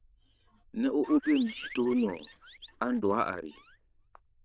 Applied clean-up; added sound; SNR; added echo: neural diffusion model UNIVERSE++.